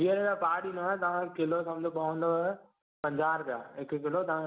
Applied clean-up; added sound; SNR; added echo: none; none; none; none.